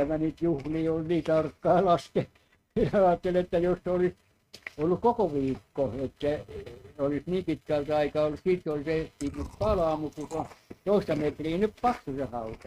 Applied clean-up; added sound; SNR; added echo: neural mask model RNNoise.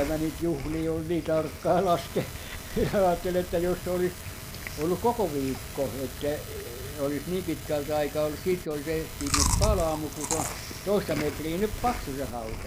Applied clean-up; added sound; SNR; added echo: none; Chewing, mastication; 5 dB; none.